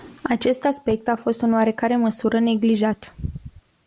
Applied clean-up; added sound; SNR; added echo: none; none; none; none.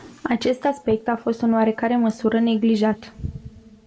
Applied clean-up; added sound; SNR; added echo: none; none; none; reverberation time 2.1 s.